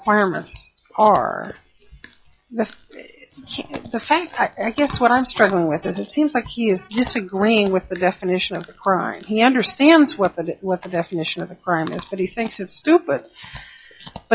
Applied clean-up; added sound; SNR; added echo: classical method log-MMSE.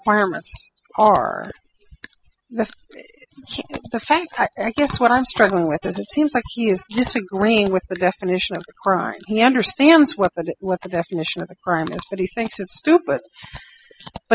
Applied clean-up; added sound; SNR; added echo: classical method spectral subtraction.